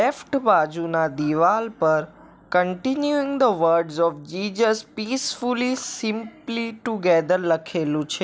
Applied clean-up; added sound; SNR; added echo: none; none; none; none.